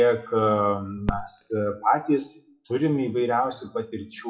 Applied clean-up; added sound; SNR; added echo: classical method WPE with log-MMSE.